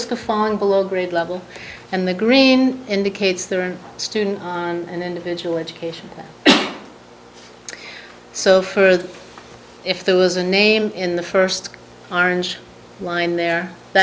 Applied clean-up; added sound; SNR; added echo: none; none; none; none.